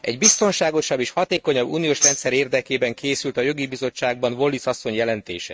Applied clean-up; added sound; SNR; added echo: neural mask model RNNoise.